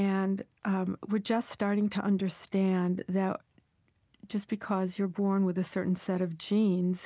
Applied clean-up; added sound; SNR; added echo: none; none; none; none.